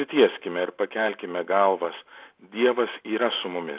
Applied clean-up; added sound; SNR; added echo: none; none; none; none.